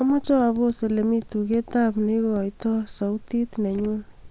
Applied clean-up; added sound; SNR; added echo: none; none; none; none.